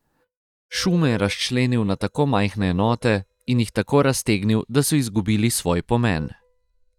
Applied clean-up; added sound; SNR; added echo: neural mask model DeepFilterNet 3.